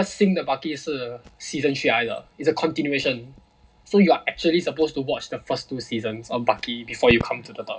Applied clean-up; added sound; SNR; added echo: none; Crackle; 18 dB; reverberation time 0.2 s.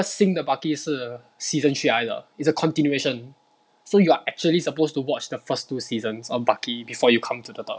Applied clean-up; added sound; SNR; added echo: none; none; none; none.